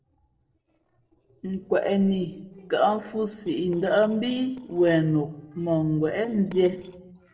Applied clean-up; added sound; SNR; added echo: neural separator model SepFormer DNS4.